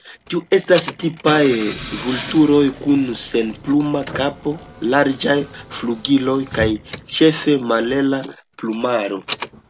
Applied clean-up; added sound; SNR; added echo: none; Engine / Car; 15 dB; none.